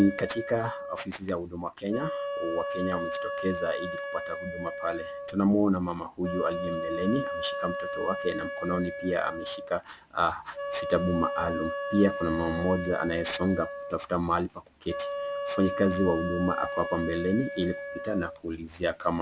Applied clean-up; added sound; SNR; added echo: none; Wind instrument, woodwind instrument; 6 dB; none.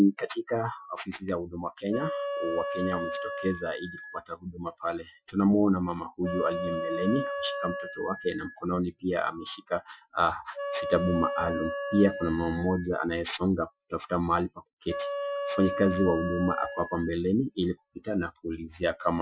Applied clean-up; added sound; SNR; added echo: classical method Wiener filter.